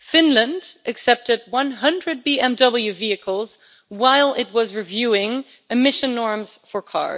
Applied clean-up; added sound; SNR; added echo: none; none; none; none.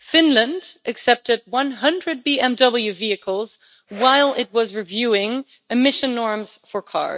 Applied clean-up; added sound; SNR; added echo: neural mask model RNNoise.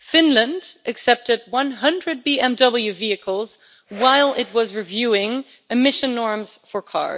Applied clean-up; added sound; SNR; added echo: none; Whoosh, swoosh, swish; 18 dB; none.